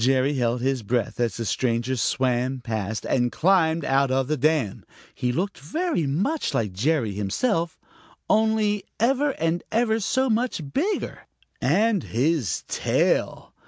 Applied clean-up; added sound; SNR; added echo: none; none; none; none.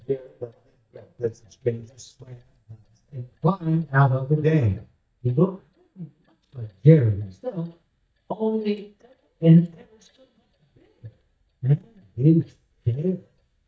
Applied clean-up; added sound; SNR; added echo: neural mask model DeepFilterNet 3.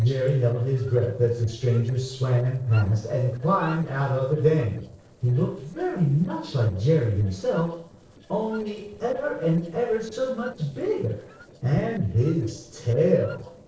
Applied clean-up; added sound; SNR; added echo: neural separator model SepFormer DNS4.